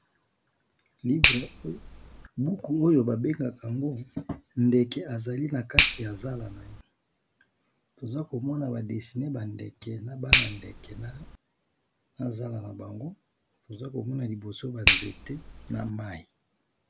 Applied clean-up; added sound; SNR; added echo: none; Finger snapping; 2 dB; none.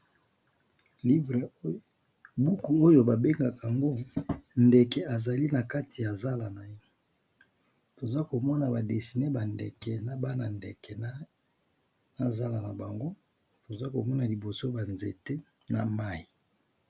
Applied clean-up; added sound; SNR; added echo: none; none; none; none.